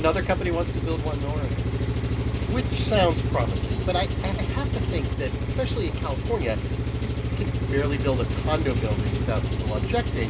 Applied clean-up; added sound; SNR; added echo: none; Engine; -3 dB; reverberation time 0.2 s.